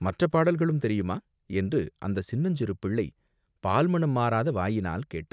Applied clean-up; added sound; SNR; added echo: none; none; none; none.